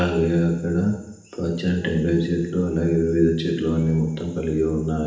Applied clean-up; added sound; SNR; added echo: none; none; none; reverberation time 0.8 s.